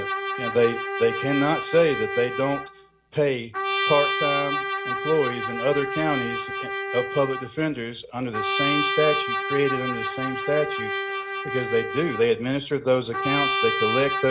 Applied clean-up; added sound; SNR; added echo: none; Trumpet; 3 dB; none.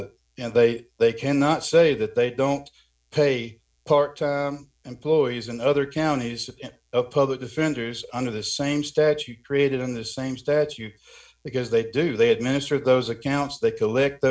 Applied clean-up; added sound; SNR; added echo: none; none; none; none.